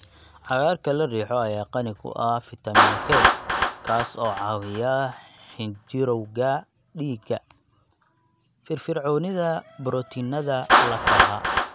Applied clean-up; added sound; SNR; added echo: none; Clapping; -1 dB; none.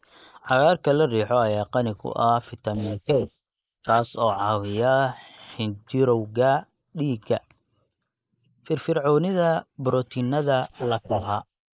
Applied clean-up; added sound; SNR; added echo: neural mask model Resemble Enhance denoiser.